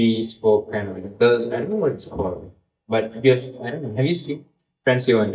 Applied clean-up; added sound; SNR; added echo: neural mask model DeepFilterNet 3.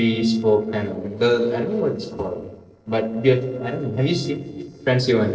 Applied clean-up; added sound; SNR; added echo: neural separator model SepFormer DNS4.